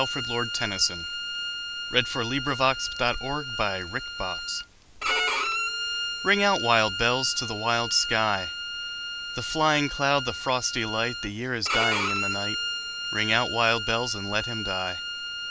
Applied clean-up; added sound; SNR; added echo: none; Bowed string instrument; 4 dB; none.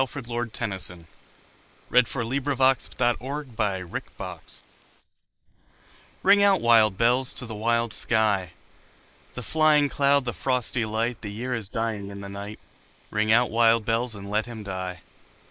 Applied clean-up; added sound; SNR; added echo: neural mask model Resemble Enhance denoiser.